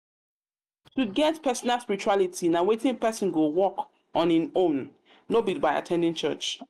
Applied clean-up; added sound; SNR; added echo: none; none; none; none.